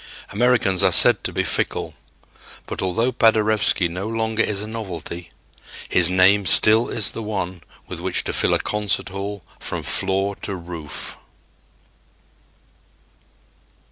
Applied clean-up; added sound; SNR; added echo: none; none; none; none.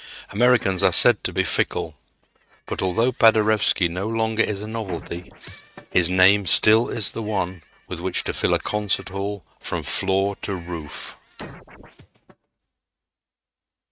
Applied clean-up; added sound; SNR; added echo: neural mask model RNNoise.